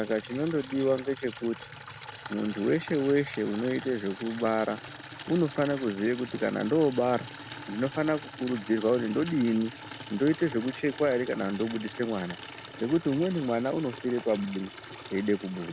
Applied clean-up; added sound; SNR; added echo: none; Water tap, faucet / Liquid; 14 dB; none.